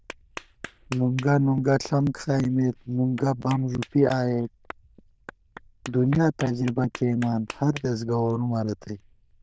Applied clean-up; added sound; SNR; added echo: neural diffusion model UNIVERSE++.